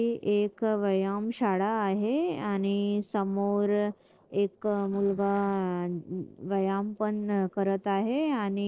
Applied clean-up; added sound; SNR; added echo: neural separator model SepFormer DNS4.